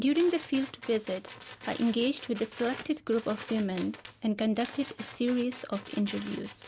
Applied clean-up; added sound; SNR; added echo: none; Tools; 15 dB; none.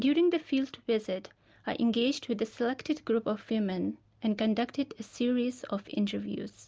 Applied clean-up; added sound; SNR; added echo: none; none; none; none.